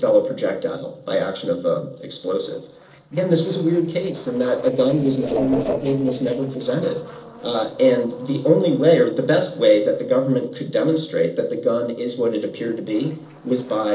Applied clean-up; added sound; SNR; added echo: neural separator model SepFormer DNS4.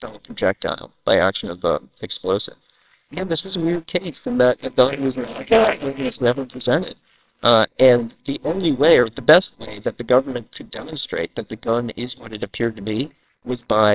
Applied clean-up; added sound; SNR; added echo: neural separator model SepFormer WHAMR!.